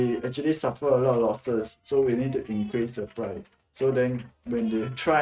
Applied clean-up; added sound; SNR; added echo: neural mask model RNNoise.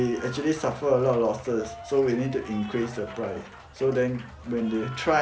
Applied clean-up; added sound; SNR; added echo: none; Applause; 17 dB; none.